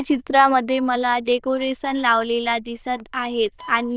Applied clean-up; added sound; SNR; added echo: neural diffusion model UNIVERSE++.